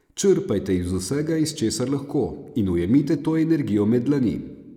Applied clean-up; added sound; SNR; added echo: neural mask model Resemble Enhance denoiser.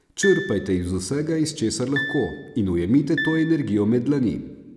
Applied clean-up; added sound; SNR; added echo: none; Piano; 10 dB; none.